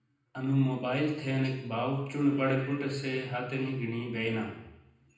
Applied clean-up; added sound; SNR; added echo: none; none; none; reverberation time 0.8 s.